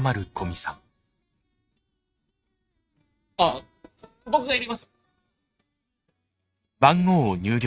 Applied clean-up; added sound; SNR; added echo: neural mask model RNNoise.